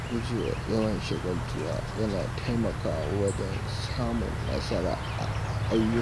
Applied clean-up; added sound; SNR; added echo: none; Insect; 1 dB; none.